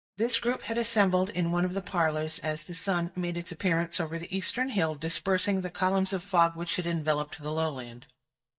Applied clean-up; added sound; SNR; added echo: neural mask model DeepFilterNet 3.